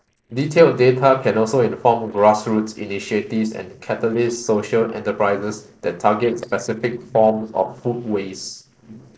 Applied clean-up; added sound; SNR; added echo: neural separator model SepFormer DNS4.